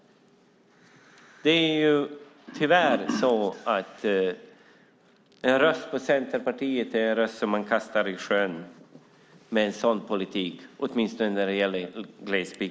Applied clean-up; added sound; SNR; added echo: none; none; none; none.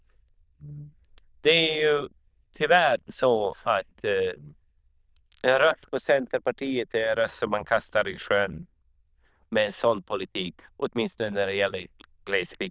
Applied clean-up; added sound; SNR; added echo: neural diffusion model UNIVERSE++.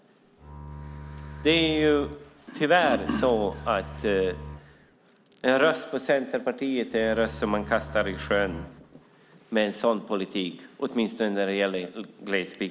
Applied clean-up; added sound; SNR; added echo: none; Bowed string instrument; 14 dB; none.